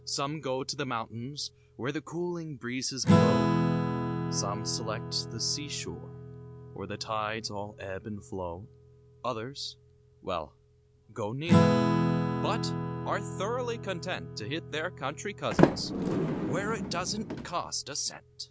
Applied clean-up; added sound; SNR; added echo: none; Sliding door + Acoustic guitar / Strum; -4 dB; none.